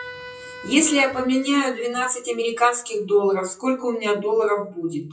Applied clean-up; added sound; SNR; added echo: classical method WPE with log-MMSE.